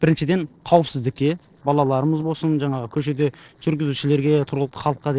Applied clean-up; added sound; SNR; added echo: neural separator model SepFormer DNS4.